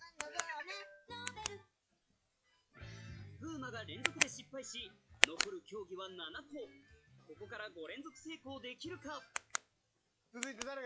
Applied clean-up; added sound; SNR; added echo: classical method log-MMSE.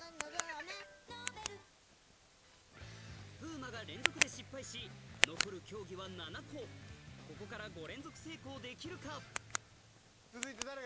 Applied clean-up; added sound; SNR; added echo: none; Tick; -5 dB; none.